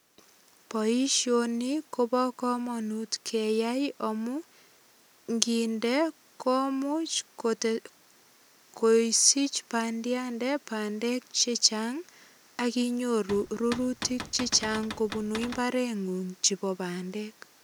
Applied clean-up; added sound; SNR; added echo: none; Cupboard open or close / Door; 11 dB; none.